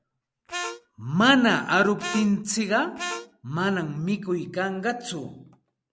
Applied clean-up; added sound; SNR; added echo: none; Harmonica; 10 dB; none.